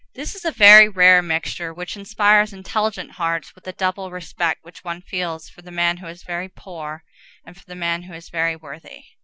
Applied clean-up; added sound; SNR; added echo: none; none; none; none.